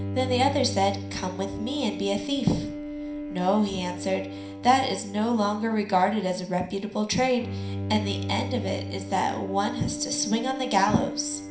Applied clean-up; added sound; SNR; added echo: none; Bowed string instrument; 8 dB; reverberation time 0.5 s.